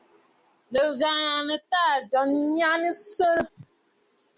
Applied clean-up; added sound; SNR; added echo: none; none; none; none.